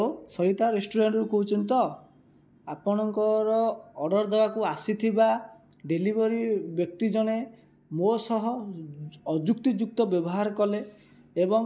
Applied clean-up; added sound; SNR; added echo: none; none; none; none.